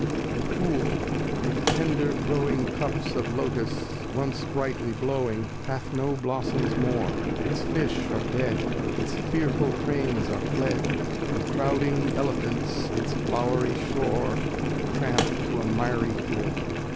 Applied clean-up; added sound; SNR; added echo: none; Boiling; -2 dB; none.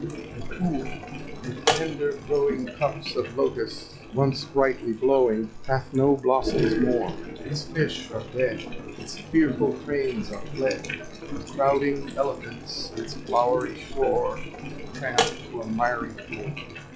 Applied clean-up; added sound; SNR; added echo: classical method log-MMSE.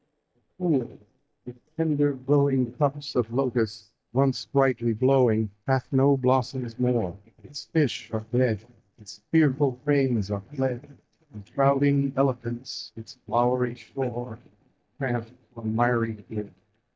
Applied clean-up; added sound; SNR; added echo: neural mask model DeepFilterNet 3.